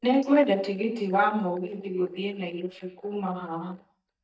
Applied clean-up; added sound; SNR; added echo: neural mask model DeepFilterNet 3.